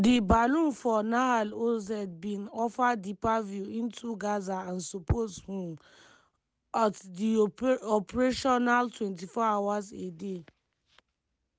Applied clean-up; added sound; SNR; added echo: none; none; none; none.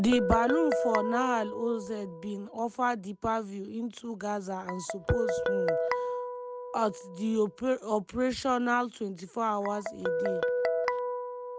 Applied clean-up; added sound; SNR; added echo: none; Guitar; 2 dB; none.